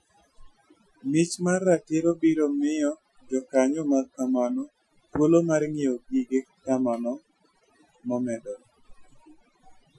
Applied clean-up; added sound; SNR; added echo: classical method Wiener filter.